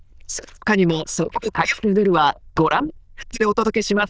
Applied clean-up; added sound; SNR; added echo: neural diffusion model UNIVERSE++.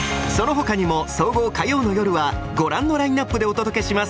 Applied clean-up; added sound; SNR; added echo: none; none; none; none.